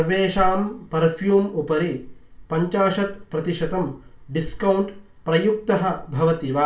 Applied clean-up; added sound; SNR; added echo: none; none; none; reverberation time 0.3 s.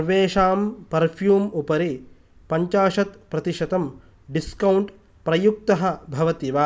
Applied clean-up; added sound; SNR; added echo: none; none; none; none.